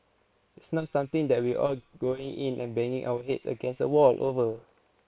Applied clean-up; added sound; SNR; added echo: neural separator model SepFormer WHAM!.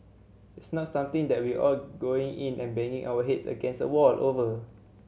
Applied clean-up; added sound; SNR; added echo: none; none; none; none.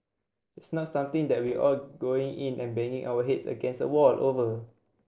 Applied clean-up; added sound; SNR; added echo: neural separator model SepFormer DNS4.